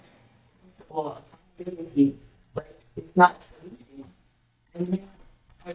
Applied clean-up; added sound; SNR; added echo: neural mask model DeepFilterNet 3.